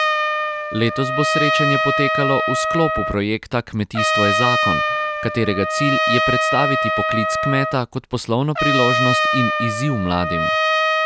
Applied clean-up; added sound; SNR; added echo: none; Trumpet; -2 dB; none.